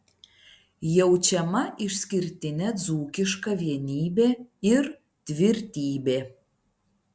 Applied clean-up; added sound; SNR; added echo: none; none; none; none.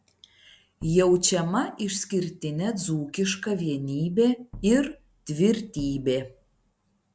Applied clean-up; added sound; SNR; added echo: none; Bass drum; 20 dB; none.